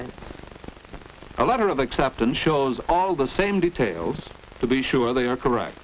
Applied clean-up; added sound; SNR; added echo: none; none; none; none.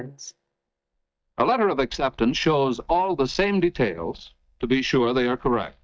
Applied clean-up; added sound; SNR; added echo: neural mask model DeepFilterNet 3.